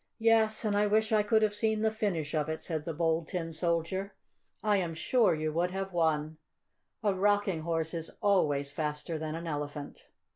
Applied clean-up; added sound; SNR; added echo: none; none; none; none.